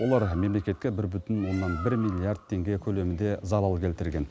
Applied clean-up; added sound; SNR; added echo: none; Bird; 19 dB; none.